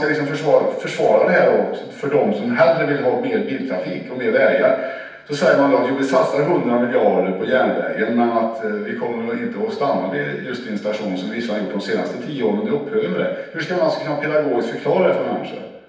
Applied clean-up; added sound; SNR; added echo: none; none; none; reverberation time 0.9 s.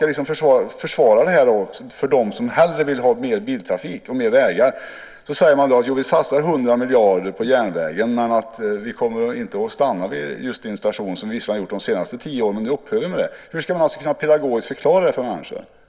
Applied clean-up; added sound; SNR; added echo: none; none; none; none.